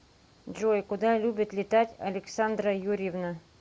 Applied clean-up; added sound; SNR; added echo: none; none; none; none.